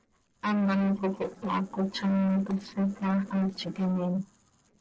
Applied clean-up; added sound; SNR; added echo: neural separator model SepFormer DNS4.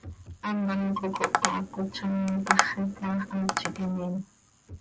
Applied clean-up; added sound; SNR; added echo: none; Tap; 1 dB; none.